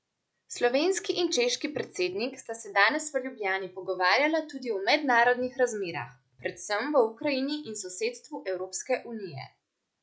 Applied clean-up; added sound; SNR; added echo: none; none; none; none.